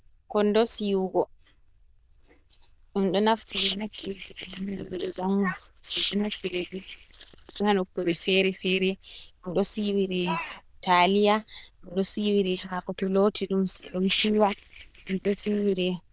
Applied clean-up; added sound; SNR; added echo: neural diffusion model UNIVERSE++.